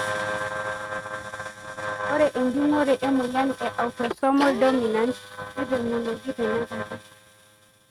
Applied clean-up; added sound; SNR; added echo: neural mask model RNNoise.